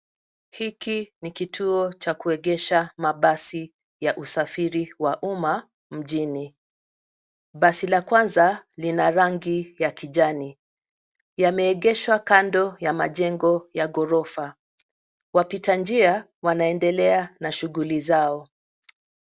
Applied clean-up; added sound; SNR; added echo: none; none; none; none.